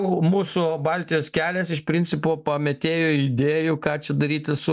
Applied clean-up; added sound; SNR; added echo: none; none; none; none.